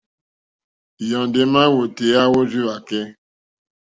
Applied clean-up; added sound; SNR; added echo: none; none; none; none.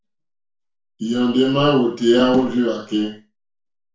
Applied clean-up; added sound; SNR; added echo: none; none; none; reverberation time 0.3 s.